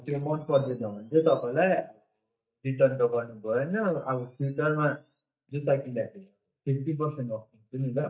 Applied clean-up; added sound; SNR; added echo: neural mask model DeepFilterNet 3.